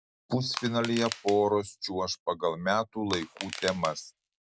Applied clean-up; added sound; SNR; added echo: none; Crushing; 11 dB; none.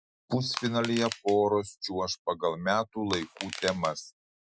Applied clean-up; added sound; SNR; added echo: classical method Wiener filter.